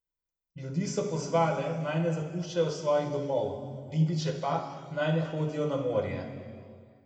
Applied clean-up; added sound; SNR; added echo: none; none; none; reverberation time 2.1 s.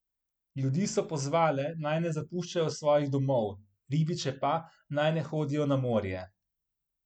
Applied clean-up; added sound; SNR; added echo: none; none; none; none.